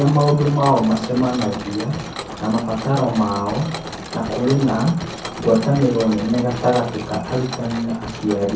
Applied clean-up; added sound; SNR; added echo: none; Mechanisms; 11 dB; reverberation time 0.6 s.